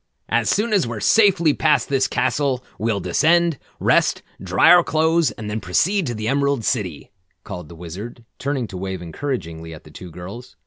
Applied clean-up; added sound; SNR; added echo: none; none; none; none.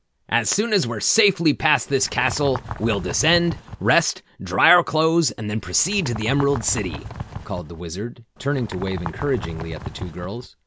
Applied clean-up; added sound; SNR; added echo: none; Bird; 11 dB; none.